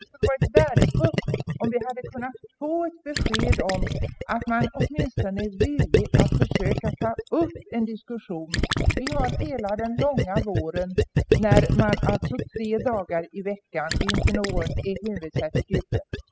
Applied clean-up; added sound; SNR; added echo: classical method spectral subtraction.